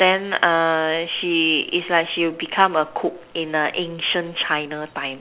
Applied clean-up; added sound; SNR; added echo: none; none; none; none.